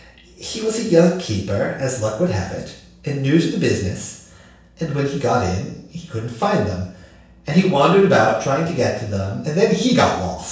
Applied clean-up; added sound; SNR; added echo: none; none; none; reverberation time 0.7 s.